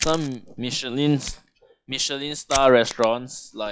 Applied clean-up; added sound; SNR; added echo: classical method log-MMSE.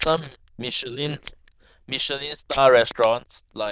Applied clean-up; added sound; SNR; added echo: neural diffusion model UNIVERSE++.